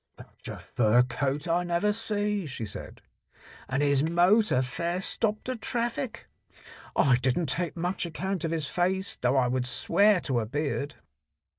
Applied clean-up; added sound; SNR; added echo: neural mask model DeepFilterNet 3.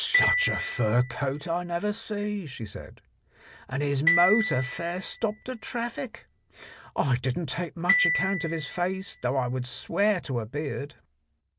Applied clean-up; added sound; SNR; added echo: none; Glockenspiel; 3 dB; none.